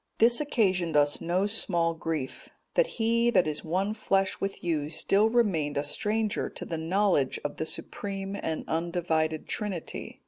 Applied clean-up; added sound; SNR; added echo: none; none; none; none.